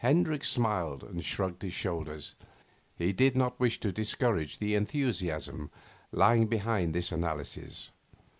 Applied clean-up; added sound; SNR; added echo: none; none; none; none.